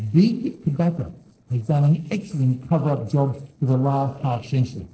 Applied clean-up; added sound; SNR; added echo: neural separator model SepFormer DNS4.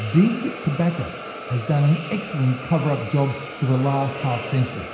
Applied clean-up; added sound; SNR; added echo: none; Hiss; 11 dB; reverberation time 0.9 s.